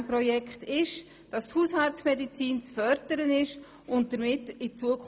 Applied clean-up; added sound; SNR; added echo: none; none; none; none.